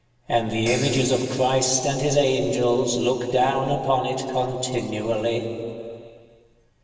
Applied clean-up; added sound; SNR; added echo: none; Hi-hat; 14 dB; reverberation time 2.6 s.